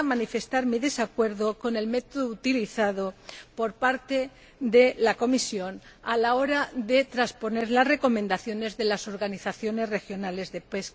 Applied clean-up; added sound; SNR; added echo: none; none; none; none.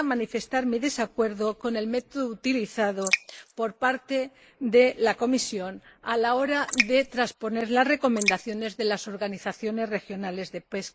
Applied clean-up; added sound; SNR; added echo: neural mask model Resemble Enhance denoiser.